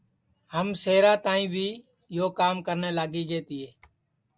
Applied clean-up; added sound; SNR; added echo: none; none; none; none.